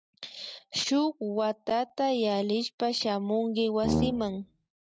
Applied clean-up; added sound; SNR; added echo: neural mask model RNNoise.